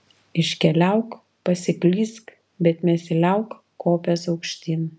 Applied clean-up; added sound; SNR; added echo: none; none; none; none.